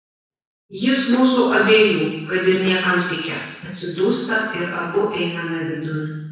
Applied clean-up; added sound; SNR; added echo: neural separator model SepFormer DNS4.